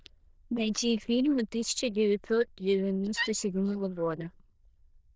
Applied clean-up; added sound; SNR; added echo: neural diffusion model UNIVERSE++.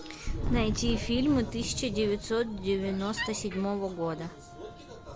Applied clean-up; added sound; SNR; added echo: none; Thunder + Wood; 5 dB; none.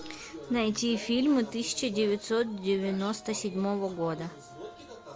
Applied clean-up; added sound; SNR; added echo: none; none; none; none.